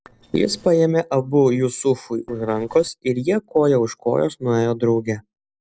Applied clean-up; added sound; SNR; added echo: neural separator model SepFormer DNS4.